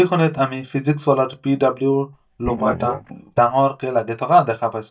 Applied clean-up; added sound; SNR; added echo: neural mask model DeepFilterNet 3.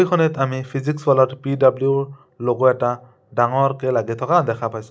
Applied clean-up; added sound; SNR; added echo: none; none; none; none.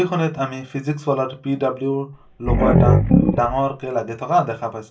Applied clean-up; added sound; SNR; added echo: none; Growling; -4 dB; reverberation time 0.2 s.